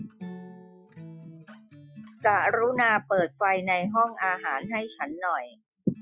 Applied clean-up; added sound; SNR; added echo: classical method Wiener filter.